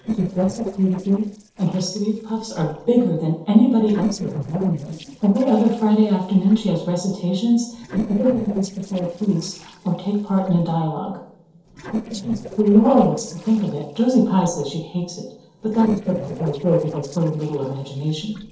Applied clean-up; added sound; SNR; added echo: neural separator model SepFormer DNS4.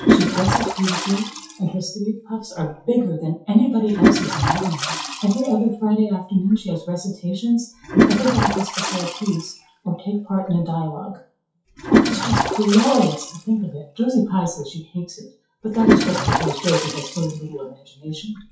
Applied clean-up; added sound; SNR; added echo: classical method WPE with log-MMSE.